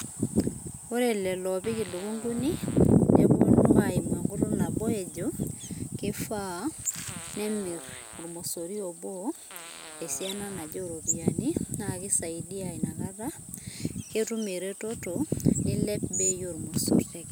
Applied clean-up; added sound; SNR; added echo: none; Fart; 20 dB; none.